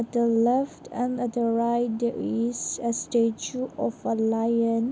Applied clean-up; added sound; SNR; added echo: none; none; none; none.